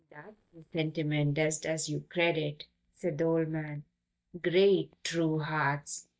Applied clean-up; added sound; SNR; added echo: neural mask model DeepFilterNet 3.